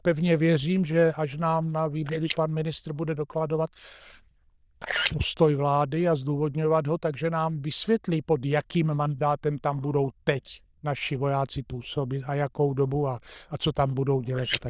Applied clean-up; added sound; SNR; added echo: neural diffusion model UNIVERSE++.